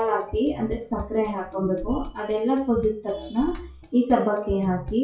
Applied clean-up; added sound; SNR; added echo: classical method WPE with log-MMSE.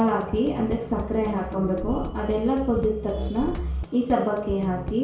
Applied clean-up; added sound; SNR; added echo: none; Drum kit; 8 dB; reverberation time 0.6 s.